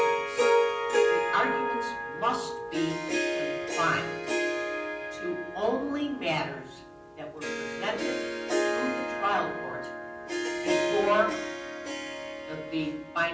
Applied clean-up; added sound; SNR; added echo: none; Harp; -3 dB; reverberation time 0.6 s.